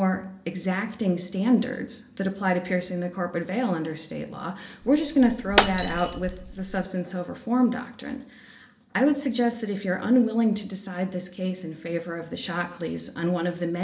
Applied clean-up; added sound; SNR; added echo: none; Shatter; 3 dB; reverberation time 0.6 s.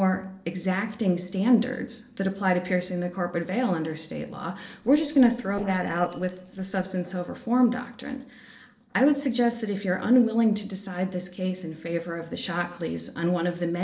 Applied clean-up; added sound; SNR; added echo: neural separator model SepFormer DNS4.